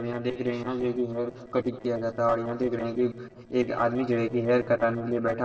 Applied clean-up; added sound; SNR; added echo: neural separator model SepFormer DNS4.